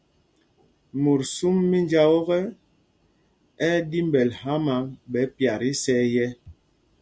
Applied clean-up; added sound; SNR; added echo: none; none; none; none.